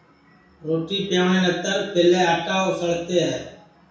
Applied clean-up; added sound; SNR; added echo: none; none; none; reverberation time 0.6 s.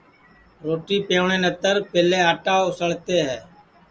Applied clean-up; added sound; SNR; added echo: none; none; none; none.